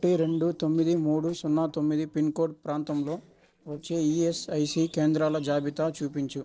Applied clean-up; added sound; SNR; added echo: neural separator model SepFormer DNS4.